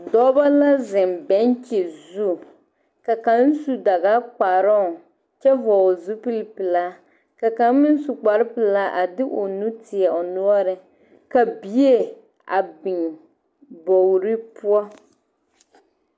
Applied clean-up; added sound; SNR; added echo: none; none; none; none.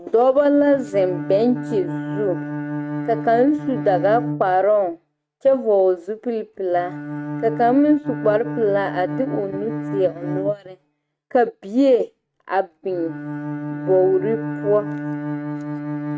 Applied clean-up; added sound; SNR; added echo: neural mask model RNNoise.